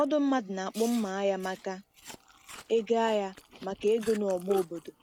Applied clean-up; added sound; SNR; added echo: none; Chewing, mastication; 20 dB; none.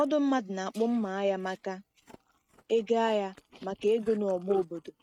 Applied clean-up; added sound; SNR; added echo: neural mask model RNNoise.